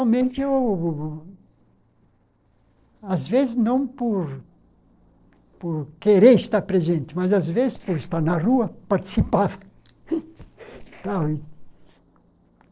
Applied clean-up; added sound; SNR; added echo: neural separator model SepFormer DNS4.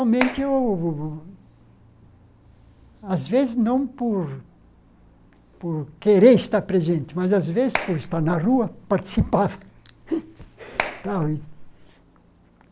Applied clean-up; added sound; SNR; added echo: none; Clapping; 9 dB; none.